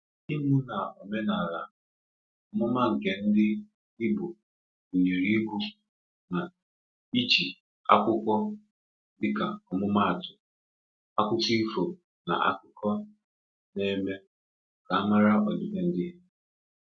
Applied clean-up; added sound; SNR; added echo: none; none; none; none.